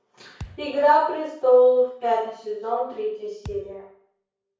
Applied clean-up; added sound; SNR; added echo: none; Thump, thud; 19 dB; reverberation time 0.6 s.